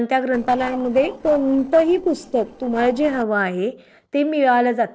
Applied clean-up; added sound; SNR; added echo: neural separator model SepFormer DNS4.